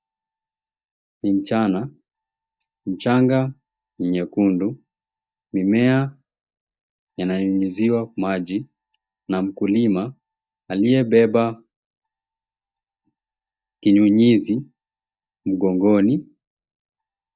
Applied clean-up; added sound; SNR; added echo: neural mask model DeepFilterNet 3.